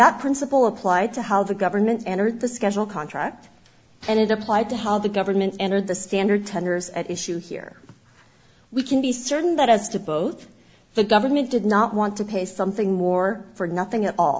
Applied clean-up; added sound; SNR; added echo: none; none; none; none.